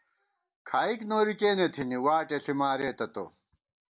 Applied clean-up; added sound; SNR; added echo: none; none; none; none.